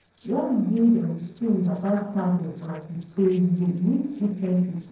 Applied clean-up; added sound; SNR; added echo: neural separator model SepFormer DNS4.